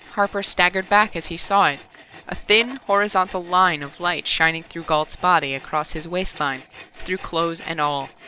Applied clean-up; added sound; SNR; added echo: none; Tools; 18 dB; none.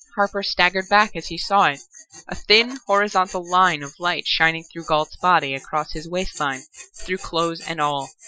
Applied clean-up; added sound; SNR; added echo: classical method Wiener filter.